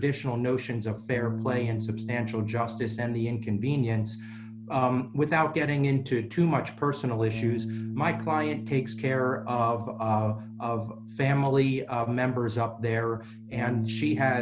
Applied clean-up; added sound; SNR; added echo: none; Bass guitar; 10 dB; none.